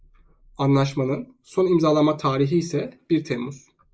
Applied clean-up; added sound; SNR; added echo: neural mask model Resemble Enhance denoiser.